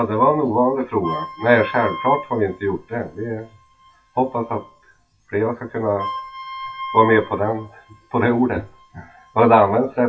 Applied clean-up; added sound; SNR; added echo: classical method WPE with log-MMSE.